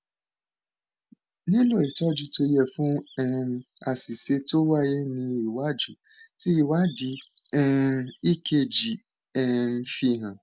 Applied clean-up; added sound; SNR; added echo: none; Bird; 17 dB; none.